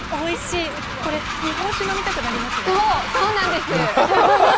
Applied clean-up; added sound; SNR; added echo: none; Train; 6 dB; none.